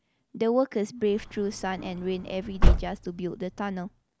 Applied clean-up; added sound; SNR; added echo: none; Slam / Car; -2 dB; none.